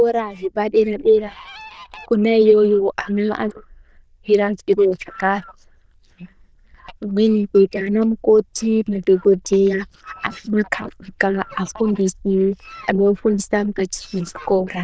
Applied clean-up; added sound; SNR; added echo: neural diffusion model UNIVERSE++.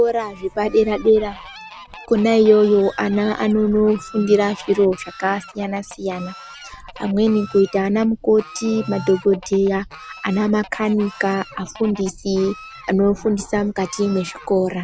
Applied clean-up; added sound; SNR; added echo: none; Fowl; 20 dB; none.